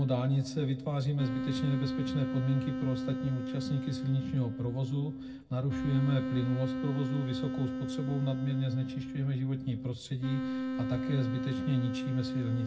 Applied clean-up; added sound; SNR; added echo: none; Wind instrument, woodwind instrument; 3 dB; reverberation time 0.4 s.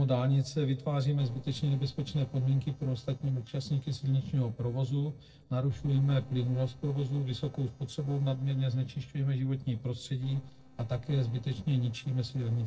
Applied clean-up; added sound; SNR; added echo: neural separator model SepFormer DNS4.